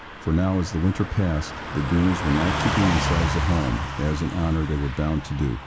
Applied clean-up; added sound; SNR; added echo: none; Car passing by / Truck; 5 dB; none.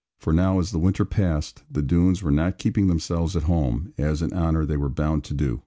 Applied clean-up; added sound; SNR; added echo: none; none; none; none.